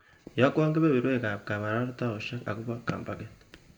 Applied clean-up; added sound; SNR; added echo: none; none; none; reverberation time 0.6 s.